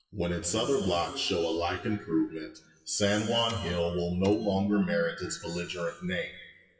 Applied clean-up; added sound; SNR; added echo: classical method WPE with log-MMSE.